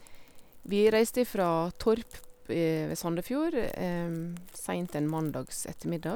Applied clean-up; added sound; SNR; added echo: none; Crackle; 16 dB; none.